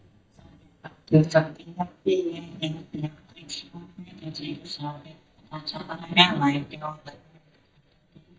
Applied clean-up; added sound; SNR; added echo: neural mask model DeepFilterNet 3.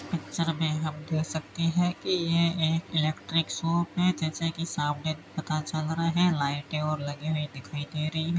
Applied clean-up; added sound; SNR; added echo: none; none; none; none.